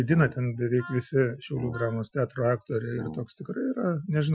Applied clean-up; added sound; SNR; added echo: classical method Wiener filter.